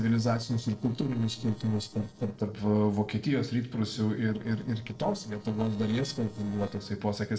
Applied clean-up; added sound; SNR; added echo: neural separator model SepFormer DNS4.